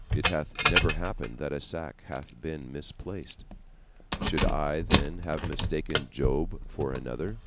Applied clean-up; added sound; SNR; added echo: none; Keys jangling; -3 dB; none.